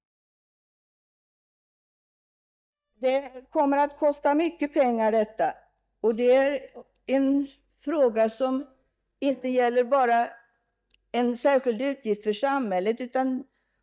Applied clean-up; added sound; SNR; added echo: neural mask model DeepFilterNet 3.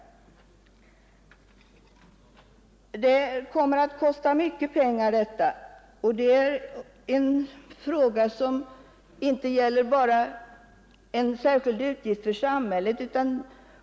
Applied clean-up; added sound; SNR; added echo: none; none; none; none.